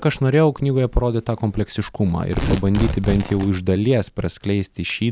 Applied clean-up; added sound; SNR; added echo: none; Tearing; 8 dB; none.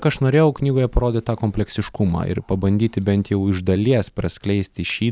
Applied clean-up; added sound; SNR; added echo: none; none; none; none.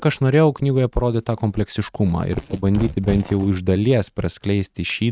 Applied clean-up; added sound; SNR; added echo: neural mask model RNNoise.